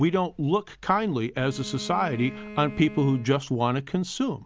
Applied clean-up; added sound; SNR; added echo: none; Bowed string instrument; 16 dB; none.